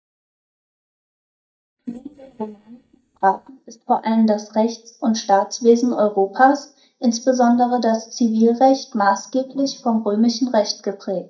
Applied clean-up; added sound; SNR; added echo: neural mask model DeepFilterNet 3.